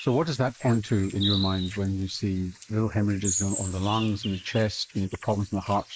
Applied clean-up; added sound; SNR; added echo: neural mask model Resemble Enhance denoiser.